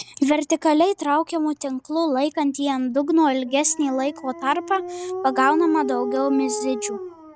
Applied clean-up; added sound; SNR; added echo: none; Dog; 11 dB; none.